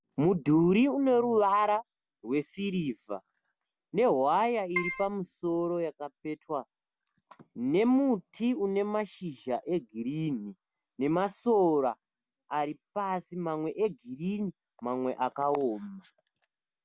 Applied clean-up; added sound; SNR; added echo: none; Keyboard (musical); 3 dB; none.